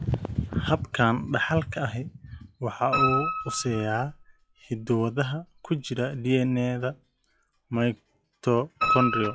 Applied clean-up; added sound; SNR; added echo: classical method log-MMSE.